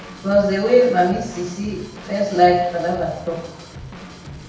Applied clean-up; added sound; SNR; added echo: none; Drum / Drum kit; 17 dB; reverberation time 0.8 s.